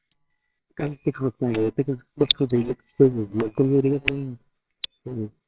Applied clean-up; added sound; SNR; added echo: neural separator model SepFormer WHAMR!.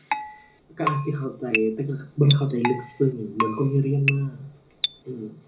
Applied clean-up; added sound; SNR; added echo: none; Keyboard (musical); 6 dB; reverberation time 0.4 s.